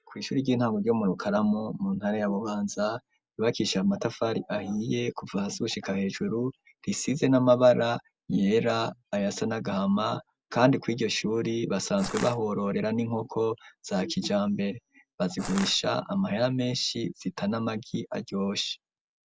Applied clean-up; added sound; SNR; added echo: none; Crushing; 9 dB; none.